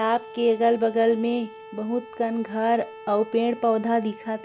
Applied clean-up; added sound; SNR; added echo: none; Bowed string instrument; 18 dB; none.